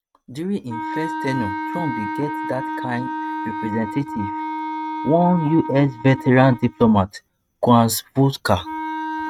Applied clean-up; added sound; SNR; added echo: neural mask model RNNoise.